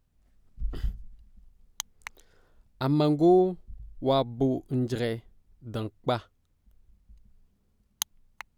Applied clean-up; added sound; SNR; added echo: none; none; none; none.